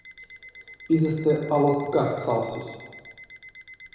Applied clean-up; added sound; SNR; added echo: none; Alarm; 20 dB; reverberation time 1.0 s.